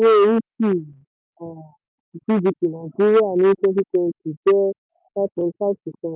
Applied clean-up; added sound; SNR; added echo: none; none; none; none.